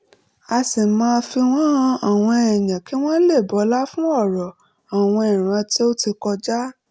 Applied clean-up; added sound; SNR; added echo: none; none; none; none.